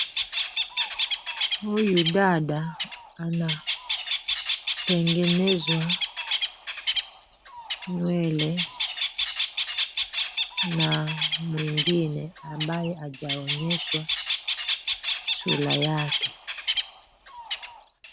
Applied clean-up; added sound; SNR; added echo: none; Bird; 1 dB; none.